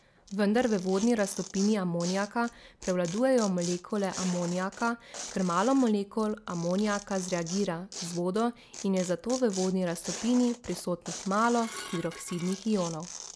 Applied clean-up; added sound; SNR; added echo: none; Tearing + Dishes, pots, and pans / Glass; 14 dB; none.